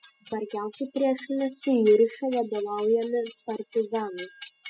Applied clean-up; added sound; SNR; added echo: classical method spectral subtraction.